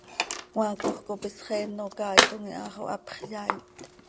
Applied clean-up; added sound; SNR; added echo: none; Tools; -4 dB; none.